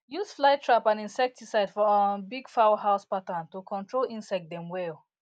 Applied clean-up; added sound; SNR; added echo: none; none; none; none.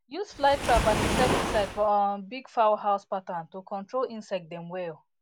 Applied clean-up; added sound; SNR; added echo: none; Waves, surf; 5 dB; none.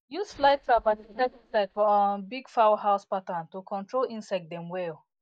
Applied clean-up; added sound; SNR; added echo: neural mask model DeepFilterNet 3.